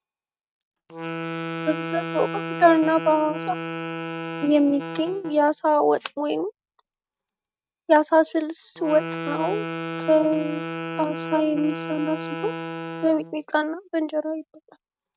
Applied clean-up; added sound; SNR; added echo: neural mask model RNNoise.